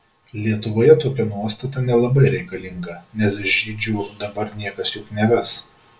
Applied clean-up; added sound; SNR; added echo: none; none; none; reverberation time 0.2 s.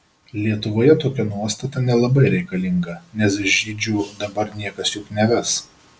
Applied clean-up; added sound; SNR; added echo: none; none; none; none.